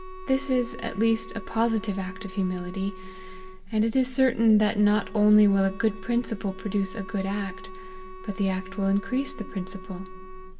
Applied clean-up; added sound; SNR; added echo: none; Wind instrument, woodwind instrument; 18 dB; reverberation time 1.5 s.